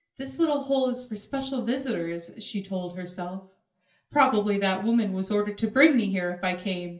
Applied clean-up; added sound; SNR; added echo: none; none; none; reverberation time 0.3 s.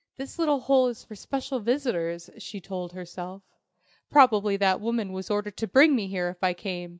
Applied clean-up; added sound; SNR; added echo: none; none; none; none.